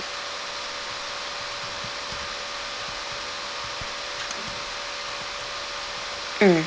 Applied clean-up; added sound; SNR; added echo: none; Computer keyboard; 20 dB; none.